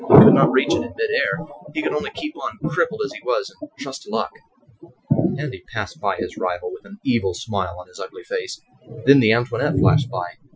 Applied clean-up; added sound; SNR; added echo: classical method Wiener filter.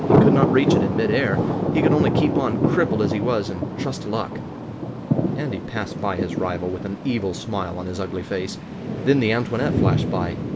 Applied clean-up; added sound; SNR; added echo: none; Thunder; -2 dB; none.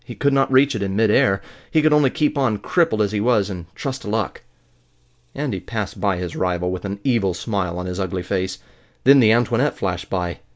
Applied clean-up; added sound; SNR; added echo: none; none; none; none.